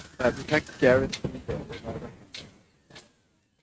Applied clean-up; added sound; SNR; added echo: neural mask model RNNoise.